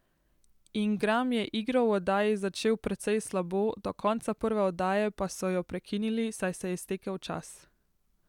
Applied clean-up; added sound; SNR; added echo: none; none; none; none.